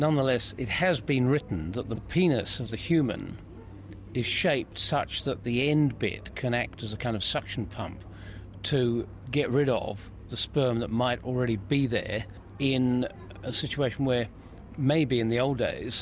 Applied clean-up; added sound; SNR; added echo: none; none; none; none.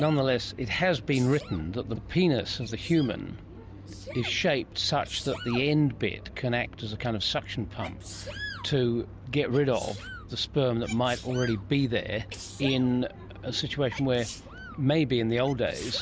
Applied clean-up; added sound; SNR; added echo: none; Sneeze; 18 dB; none.